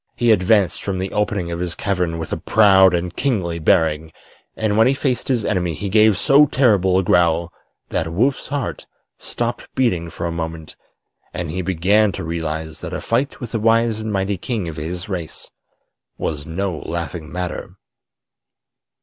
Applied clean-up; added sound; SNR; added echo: none; none; none; none.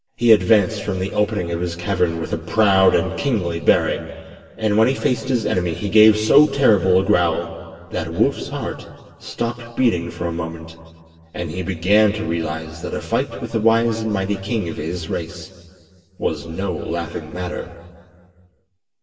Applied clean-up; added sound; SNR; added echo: none; none; none; reverberation time 2.0 s.